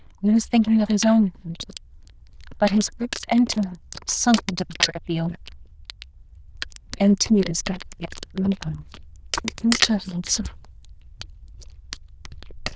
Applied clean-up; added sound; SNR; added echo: neural diffusion model UNIVERSE++.